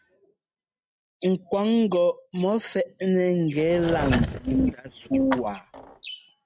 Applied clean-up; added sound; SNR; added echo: neural mask model RNNoise.